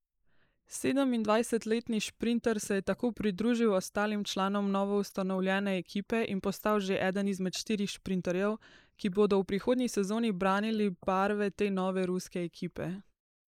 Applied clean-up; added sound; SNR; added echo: neural mask model Resemble Enhance denoiser.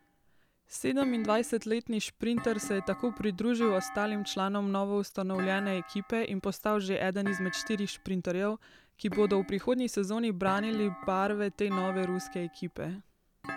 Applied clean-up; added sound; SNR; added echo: none; Thump, thud; 13 dB; none.